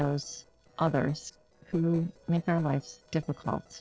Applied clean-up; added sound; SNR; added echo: neural separator model SepFormer DNS4.